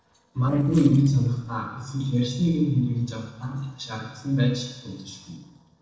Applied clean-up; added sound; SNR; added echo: neural separator model SepFormer DNS4.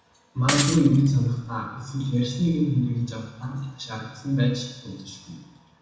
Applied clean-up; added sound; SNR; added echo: none; Shatter / Crushing; 6 dB; reverberation time 1.0 s.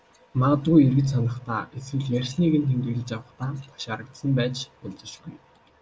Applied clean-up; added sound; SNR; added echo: none; none; none; none.